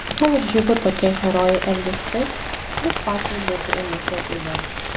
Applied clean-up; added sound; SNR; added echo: none; Rain; 4 dB; none.